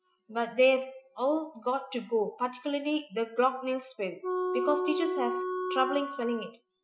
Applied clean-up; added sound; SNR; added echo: classical method Wiener filter.